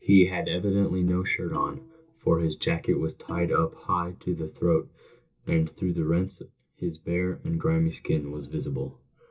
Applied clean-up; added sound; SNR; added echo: none; Bowed string instrument; 18 dB; reverberation time 0.2 s.